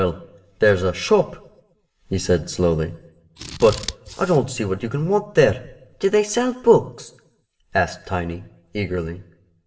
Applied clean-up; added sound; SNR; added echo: none; Scissors; 12 dB; reverberation time 0.7 s.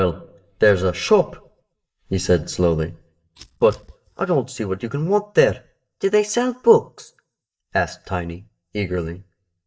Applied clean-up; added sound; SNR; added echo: neural mask model DeepFilterNet 3.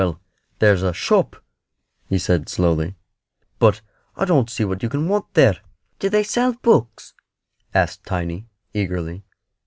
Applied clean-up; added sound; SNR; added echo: none; none; none; none.